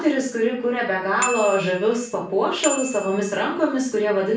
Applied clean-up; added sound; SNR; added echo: none; Bicycle bell; 11 dB; reverberation time 0.4 s.